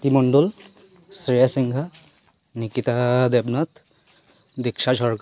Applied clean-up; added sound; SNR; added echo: none; none; none; none.